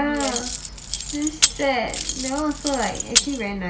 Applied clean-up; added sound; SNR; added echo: none; Keys jangling; 0 dB; none.